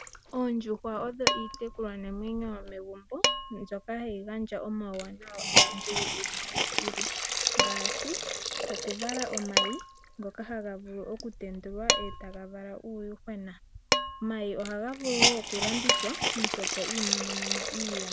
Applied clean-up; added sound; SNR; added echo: none; Hiss + Dishes, pots, and pans; -5 dB; none.